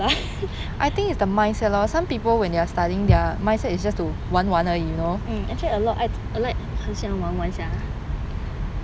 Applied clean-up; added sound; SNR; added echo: none; none; none; none.